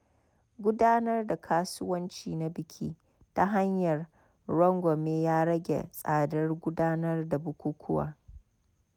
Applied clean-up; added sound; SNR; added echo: none; none; none; none.